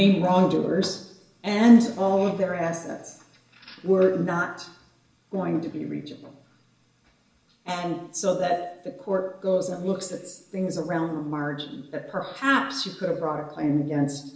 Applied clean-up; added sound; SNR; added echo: none; none; none; reverberation time 0.8 s.